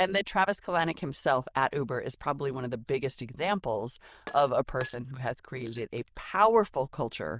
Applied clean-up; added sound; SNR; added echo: neural diffusion model UNIVERSE++.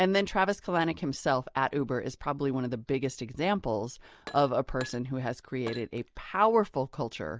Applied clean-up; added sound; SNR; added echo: none; Glass; 19 dB; none.